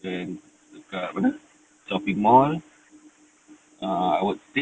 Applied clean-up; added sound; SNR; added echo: none; none; none; none.